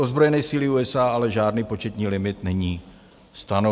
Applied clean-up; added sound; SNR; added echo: none; none; none; none.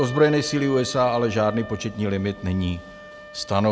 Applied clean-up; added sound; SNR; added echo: none; Wind instrument, woodwind instrument; 17 dB; none.